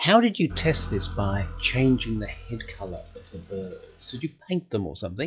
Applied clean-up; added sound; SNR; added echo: classical method log-MMSE.